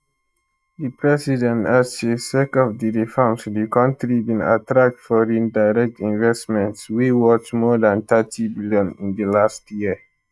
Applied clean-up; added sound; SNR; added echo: neural mask model DeepFilterNet 3.